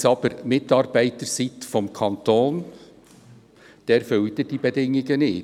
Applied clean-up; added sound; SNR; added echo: none; none; none; none.